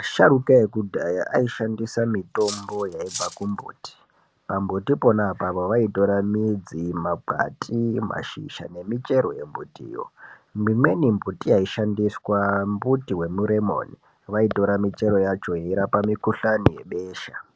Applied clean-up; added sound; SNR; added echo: none; Cutlery, silverware; 14 dB; none.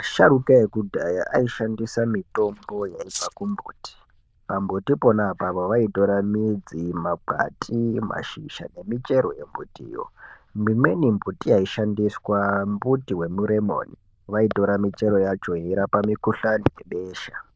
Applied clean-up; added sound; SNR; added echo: neural diffusion model UNIVERSE++.